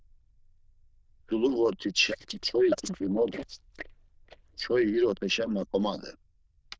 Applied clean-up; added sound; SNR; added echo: neural diffusion model UNIVERSE++.